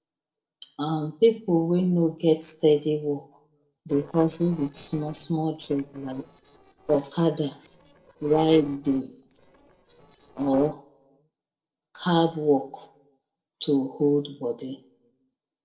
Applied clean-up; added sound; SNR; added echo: neural separator model SepFormer DNS4.